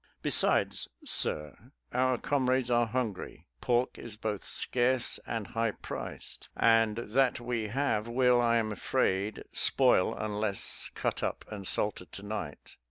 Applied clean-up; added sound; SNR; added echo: none; none; none; none.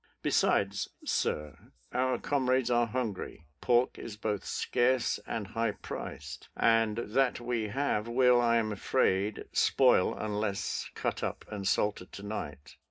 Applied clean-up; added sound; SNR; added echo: none; none; none; reverberation time 0.3 s.